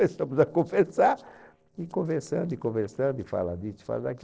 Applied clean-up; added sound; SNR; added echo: neural separator model SepFormer DNS4.